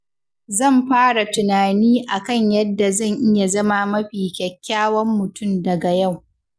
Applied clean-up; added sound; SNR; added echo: none; none; none; none.